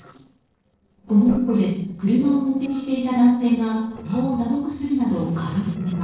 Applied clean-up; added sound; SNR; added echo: neural separator model SepFormer DNS4.